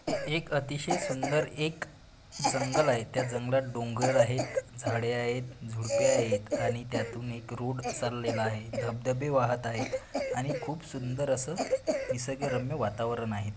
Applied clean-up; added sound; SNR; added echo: none; Cough; 3 dB; none.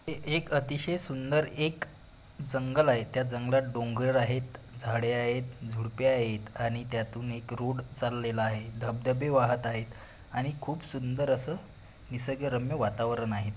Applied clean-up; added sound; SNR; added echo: none; none; none; none.